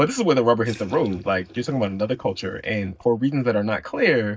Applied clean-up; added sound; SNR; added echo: neural mask model DeepFilterNet 3.